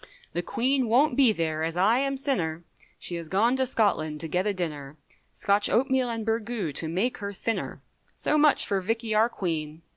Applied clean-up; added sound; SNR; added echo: none; none; none; none.